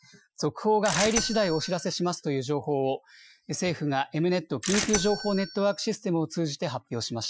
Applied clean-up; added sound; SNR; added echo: classical method Wiener filter.